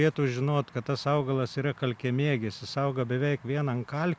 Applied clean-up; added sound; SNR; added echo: none; none; none; none.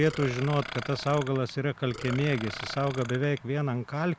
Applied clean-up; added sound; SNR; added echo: none; Burping, eructation; 13 dB; none.